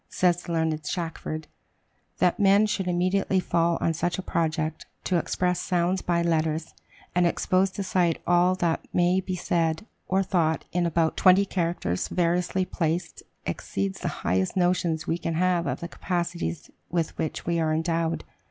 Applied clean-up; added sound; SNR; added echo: none; none; none; none.